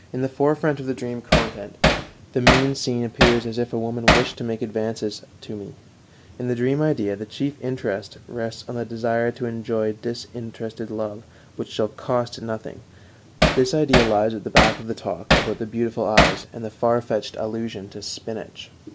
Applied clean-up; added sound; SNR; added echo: none; Hammer; -3 dB; none.